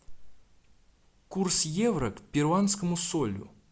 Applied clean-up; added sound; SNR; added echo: none; none; none; none.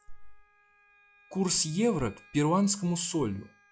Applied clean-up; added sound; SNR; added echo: classical method log-MMSE.